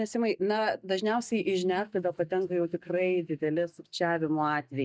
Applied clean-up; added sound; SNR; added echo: neural mask model DeepFilterNet 3.